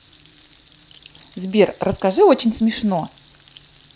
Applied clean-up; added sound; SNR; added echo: none; Frying (food); 20 dB; none.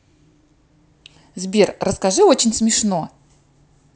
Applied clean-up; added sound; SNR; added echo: none; none; none; none.